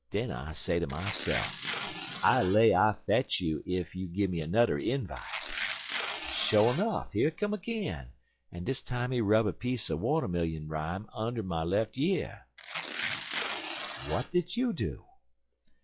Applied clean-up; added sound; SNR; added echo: classical method log-MMSE.